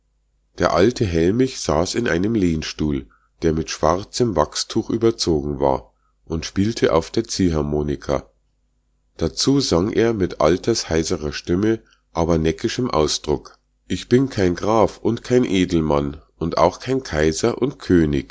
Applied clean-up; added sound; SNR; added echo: none; none; none; none.